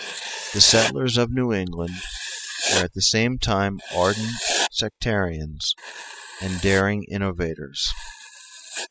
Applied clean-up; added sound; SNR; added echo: classical method spectral subtraction.